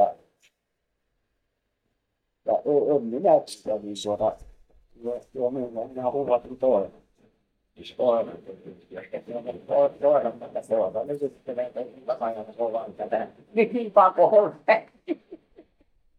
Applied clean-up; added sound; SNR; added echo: neural mask model DeepFilterNet 3.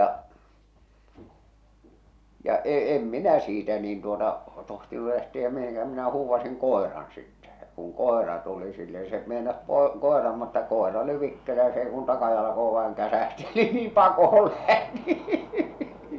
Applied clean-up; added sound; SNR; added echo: none; none; none; none.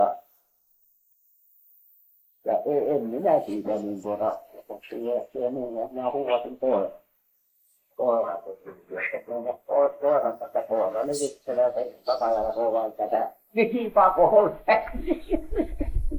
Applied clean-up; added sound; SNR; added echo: neural mask model Resemble Enhance denoiser.